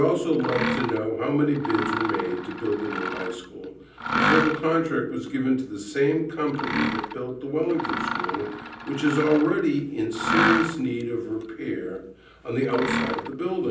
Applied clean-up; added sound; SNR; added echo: none; Mechanisms; 4 dB; reverberation time 0.6 s.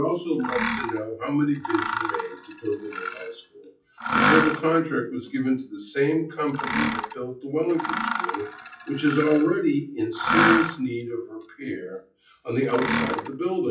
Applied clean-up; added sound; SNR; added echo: classical method WPE with log-MMSE.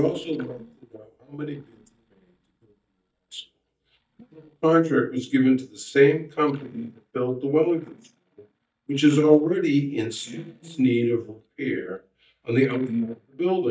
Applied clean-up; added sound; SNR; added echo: neural mask model DeepFilterNet 3.